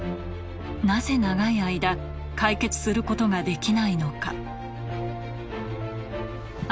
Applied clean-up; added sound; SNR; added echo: none; none; none; none.